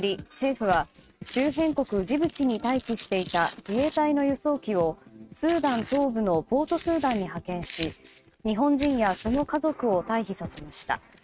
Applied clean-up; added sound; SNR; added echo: neural mask model RNNoise.